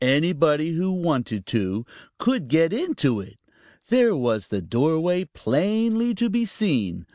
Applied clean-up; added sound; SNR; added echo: none; none; none; none.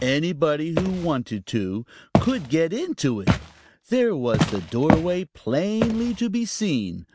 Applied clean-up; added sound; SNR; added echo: none; Walk, footsteps; 4 dB; none.